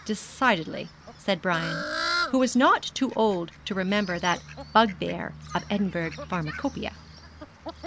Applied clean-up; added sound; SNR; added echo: none; Fowl; 10 dB; none.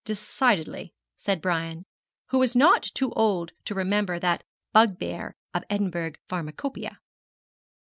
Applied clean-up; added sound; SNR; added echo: none; none; none; none.